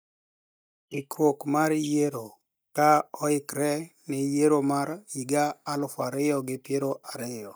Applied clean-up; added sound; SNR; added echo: neural mask model DeepFilterNet 3.